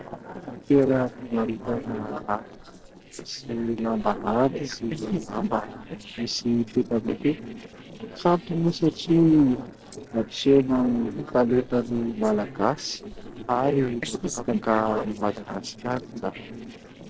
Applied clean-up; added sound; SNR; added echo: neural separator model SepFormer DNS4.